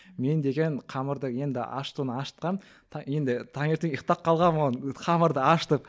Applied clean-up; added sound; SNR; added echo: none; none; none; none.